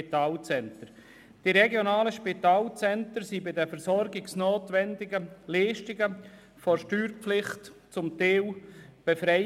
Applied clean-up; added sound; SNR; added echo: none; none; none; none.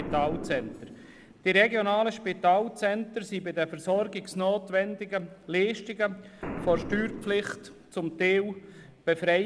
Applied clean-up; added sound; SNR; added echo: none; Boom; 14 dB; none.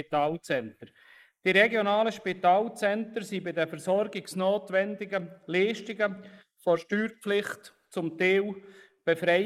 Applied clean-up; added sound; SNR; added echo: neural mask model Resemble Enhance denoiser.